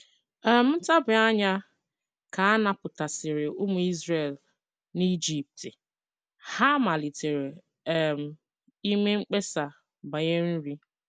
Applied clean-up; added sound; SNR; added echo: none; none; none; none.